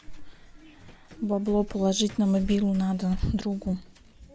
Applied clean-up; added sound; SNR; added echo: none; none; none; none.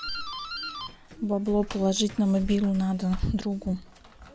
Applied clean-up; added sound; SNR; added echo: none; Doorbell; 14 dB; none.